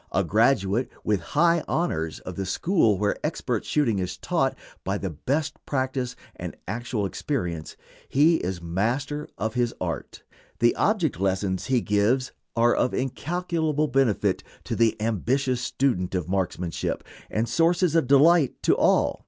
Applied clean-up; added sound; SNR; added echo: none; none; none; none.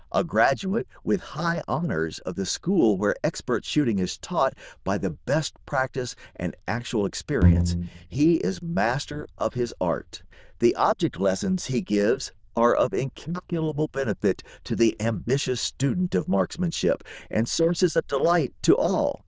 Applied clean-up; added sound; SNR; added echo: neural diffusion model UNIVERSE++.